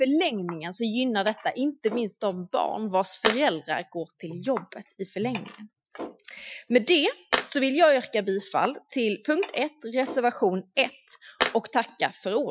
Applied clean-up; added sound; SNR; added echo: classical method Wiener filter.